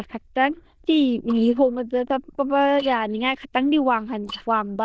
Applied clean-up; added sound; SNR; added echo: neural diffusion model UNIVERSE++.